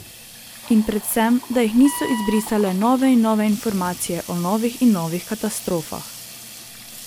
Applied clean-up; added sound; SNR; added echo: none; Wind instrument, woodwind instrument + Sink (filling or washing) / Water tap, faucet; 15 dB; none.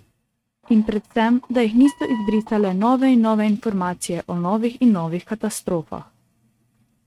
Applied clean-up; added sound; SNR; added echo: neural mask model RNNoise.